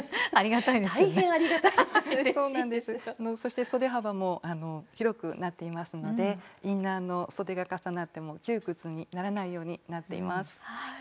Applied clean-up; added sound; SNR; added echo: none; none; none; none.